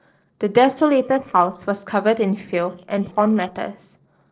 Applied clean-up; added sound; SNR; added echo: neural separator model SepFormer DNS4.